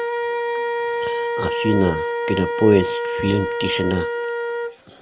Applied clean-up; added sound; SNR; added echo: none; Wind instrument, woodwind instrument; 1 dB; none.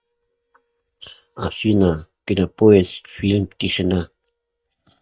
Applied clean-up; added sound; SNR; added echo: neural mask model DeepFilterNet 3.